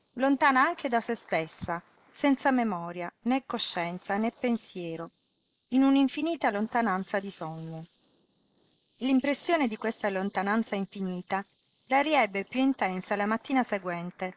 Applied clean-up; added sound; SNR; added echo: neural mask model Resemble Enhance denoiser.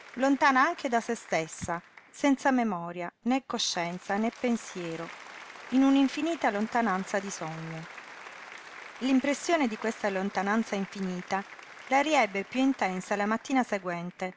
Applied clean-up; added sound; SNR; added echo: none; Applause; 18 dB; none.